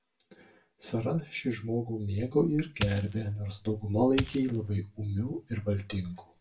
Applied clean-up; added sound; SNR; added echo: none; Coin (dropping); 3 dB; reverberation time 0.2 s.